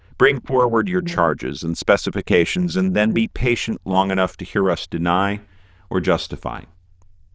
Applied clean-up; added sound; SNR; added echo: neural diffusion model UNIVERSE++.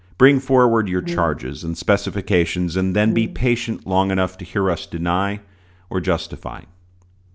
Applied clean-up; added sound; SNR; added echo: none; Brass instrument; 9 dB; none.